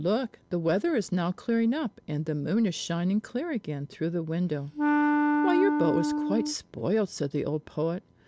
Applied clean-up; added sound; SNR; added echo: none; Wind instrument, woodwind instrument; -2 dB; none.